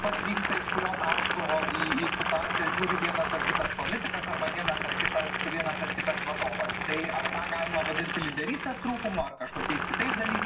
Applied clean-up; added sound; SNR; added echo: none; Boiling; -2 dB; reverberation time 0.4 s.